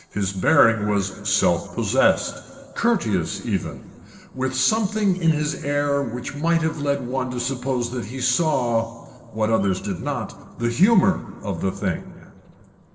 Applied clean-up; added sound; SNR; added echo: neural separator model SepFormer DNS4.